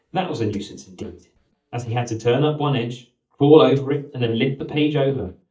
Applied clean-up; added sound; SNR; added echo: neural mask model DeepFilterNet 3.